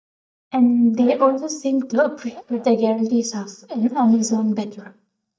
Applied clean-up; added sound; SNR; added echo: neural mask model DeepFilterNet 3.